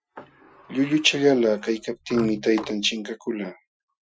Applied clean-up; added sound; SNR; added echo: classical method Wiener filter.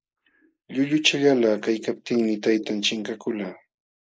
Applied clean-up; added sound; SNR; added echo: neural mask model Resemble Enhance denoiser.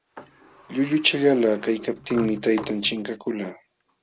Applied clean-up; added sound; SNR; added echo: none; Sliding door; 18 dB; none.